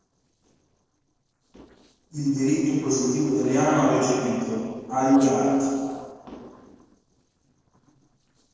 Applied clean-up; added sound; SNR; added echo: neural separator model SepFormer DNS4.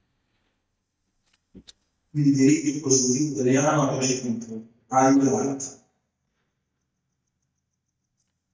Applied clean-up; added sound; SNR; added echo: neural mask model DeepFilterNet 3.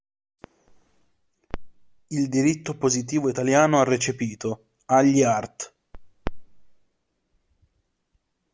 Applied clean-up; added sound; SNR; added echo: none; none; none; none.